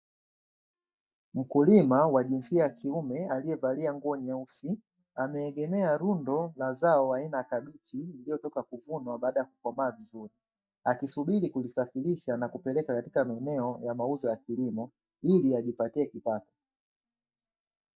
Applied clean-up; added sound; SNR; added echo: neural mask model DeepFilterNet 3.